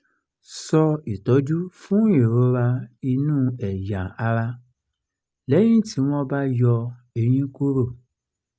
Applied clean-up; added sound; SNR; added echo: none; none; none; none.